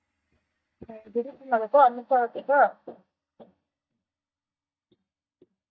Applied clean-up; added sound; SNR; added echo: neural mask model DeepFilterNet 3.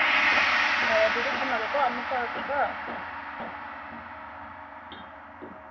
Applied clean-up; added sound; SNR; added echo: none; Gong; -4 dB; reverberation time 0.8 s.